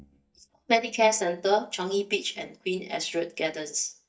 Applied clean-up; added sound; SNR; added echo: neural mask model DeepFilterNet 3.